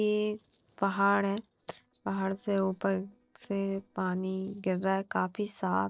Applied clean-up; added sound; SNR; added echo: neural separator model SepFormer DNS4.